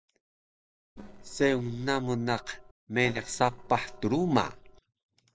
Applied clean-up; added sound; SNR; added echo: neural separator model SepFormer DNS4.